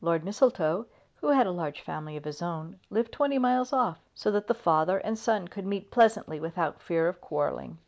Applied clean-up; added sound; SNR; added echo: none; none; none; none.